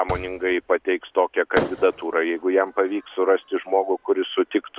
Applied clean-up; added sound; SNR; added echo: none; Fireworks; 13 dB; none.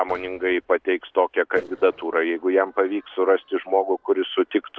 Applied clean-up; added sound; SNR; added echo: neural separator model SepFormer DNS4.